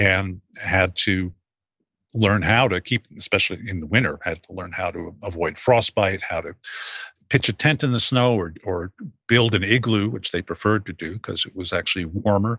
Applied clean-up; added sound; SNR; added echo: none; none; none; none.